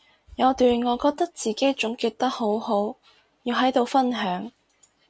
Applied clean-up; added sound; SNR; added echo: none; none; none; none.